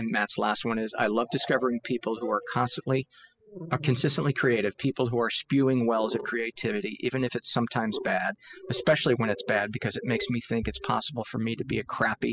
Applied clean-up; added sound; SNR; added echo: classical method spectral subtraction.